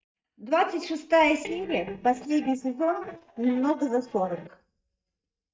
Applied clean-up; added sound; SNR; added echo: neural mask model DeepFilterNet 3.